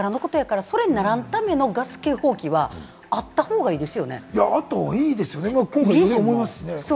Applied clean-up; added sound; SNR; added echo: none; none; none; none.